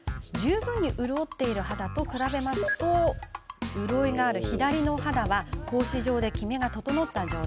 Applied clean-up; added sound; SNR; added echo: none; none; none; none.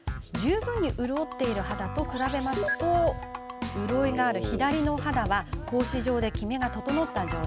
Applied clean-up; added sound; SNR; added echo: none; Wind instrument, woodwind instrument; 16 dB; none.